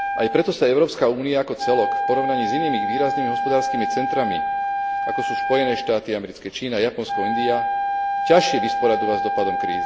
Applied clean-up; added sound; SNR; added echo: none; Wind instrument, woodwind instrument; 1 dB; none.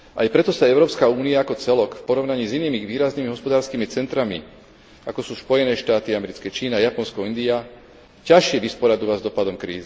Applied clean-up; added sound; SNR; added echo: none; none; none; none.